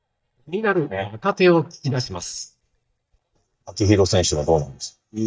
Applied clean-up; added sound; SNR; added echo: neural mask model DeepFilterNet 3.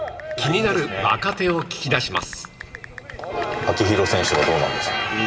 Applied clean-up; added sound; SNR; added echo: none; Typing; 17 dB; reverberation time 2.5 s.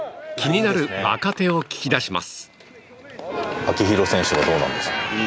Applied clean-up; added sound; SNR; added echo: none; none; none; none.